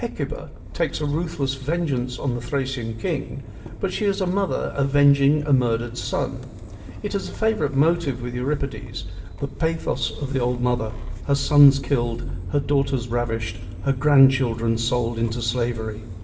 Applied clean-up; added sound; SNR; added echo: none; Engine starting / Motor vehicle (road); 11 dB; reverberation time 2.4 s.